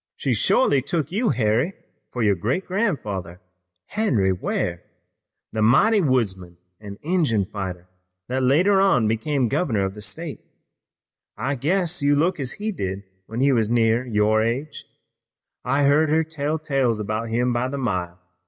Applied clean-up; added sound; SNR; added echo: none; none; none; none.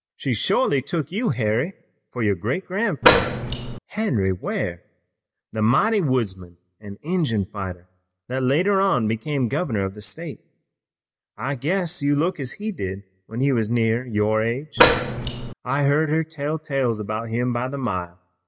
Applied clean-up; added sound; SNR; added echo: none; Door; -5 dB; none.